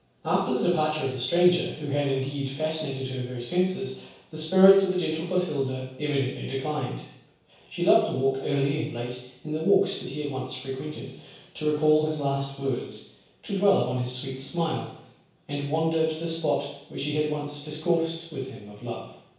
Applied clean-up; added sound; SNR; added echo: none; none; none; reverberation time 0.7 s.